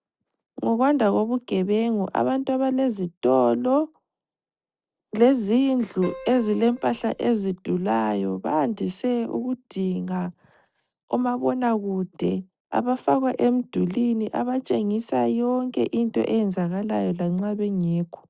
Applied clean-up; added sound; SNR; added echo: neural separator model SepFormer DNS4.